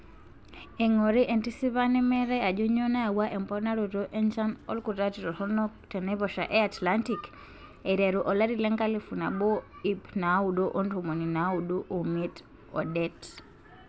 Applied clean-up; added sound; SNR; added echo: none; none; none; none.